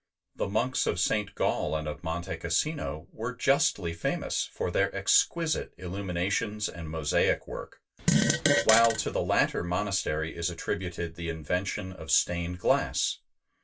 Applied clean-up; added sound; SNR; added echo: none; Fart; -3 dB; reverberation time 0.1 s.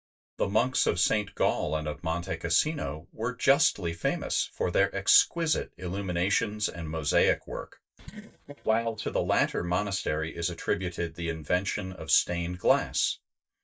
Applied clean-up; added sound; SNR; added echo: neural mask model DeepFilterNet 3.